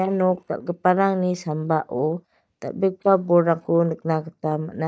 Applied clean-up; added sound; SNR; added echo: neural mask model DeepFilterNet 3.